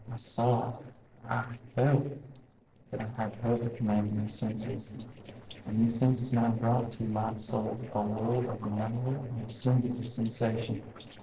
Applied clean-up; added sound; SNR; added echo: neural separator model SepFormer DNS4.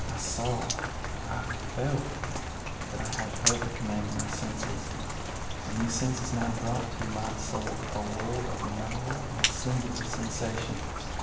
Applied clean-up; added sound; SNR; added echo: none; Rain; -1 dB; reverberation time 1.4 s.